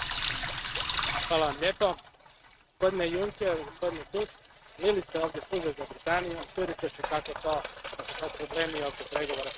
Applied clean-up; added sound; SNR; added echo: neural mask model RNNoise.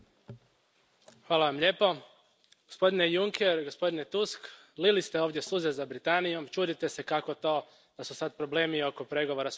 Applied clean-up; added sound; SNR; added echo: none; none; none; none.